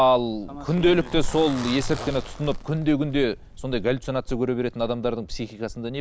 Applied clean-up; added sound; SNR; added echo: none; Zipper (clothing); 15 dB; none.